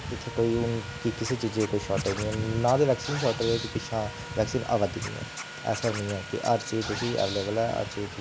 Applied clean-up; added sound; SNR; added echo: none; Scratching (performance technique) + Sawing; 10 dB; none.